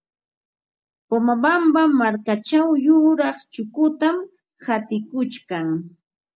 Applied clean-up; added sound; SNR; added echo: none; none; none; none.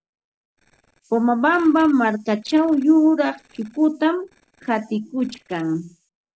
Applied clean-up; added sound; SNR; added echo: neural separator model SepFormer DNS4.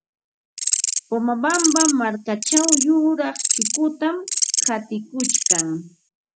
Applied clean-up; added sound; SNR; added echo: none; Insect; 0 dB; none.